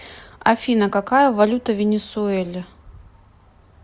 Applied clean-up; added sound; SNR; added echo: none; none; none; none.